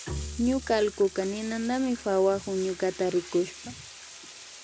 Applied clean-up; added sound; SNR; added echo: none; Bowed string instrument + Bathtub (filling or washing); 13 dB; none.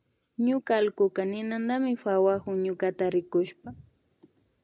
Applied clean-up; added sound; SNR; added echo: none; none; none; none.